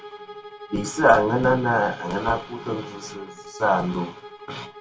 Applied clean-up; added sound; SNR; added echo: none; Bowed string instrument; 17 dB; reverberation time 0.2 s.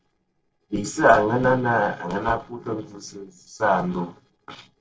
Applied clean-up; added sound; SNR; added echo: neural separator model SepFormer DNS4.